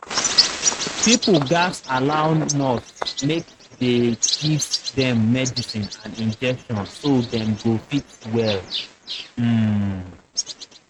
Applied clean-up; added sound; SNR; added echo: neural mask model RNNoise.